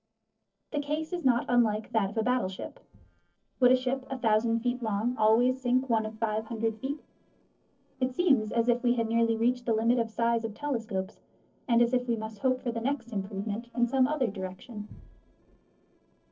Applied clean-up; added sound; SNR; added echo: neural separator model SepFormer DNS4.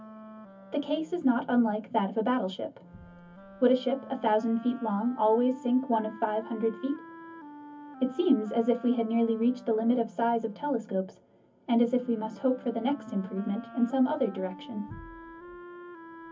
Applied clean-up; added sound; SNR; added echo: none; Wind instrument, woodwind instrument; 18 dB; reverberation time 0.3 s.